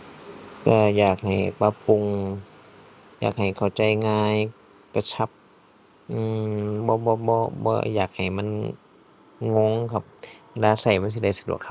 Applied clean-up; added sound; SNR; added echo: none; none; none; none.